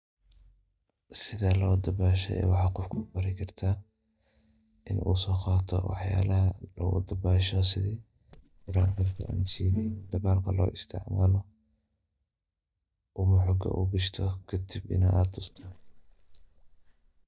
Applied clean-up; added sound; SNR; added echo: neural mask model DeepFilterNet 3.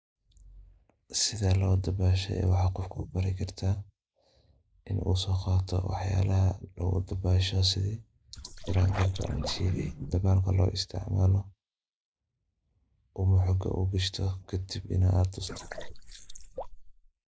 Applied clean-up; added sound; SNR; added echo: neural mask model Resemble Enhance denoiser.